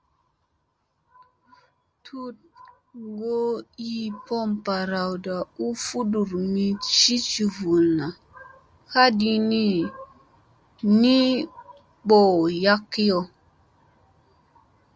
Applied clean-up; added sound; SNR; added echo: none; none; none; none.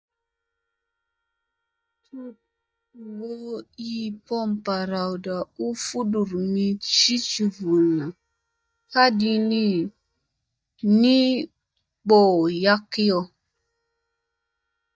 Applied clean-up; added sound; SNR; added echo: neural mask model DeepFilterNet 3.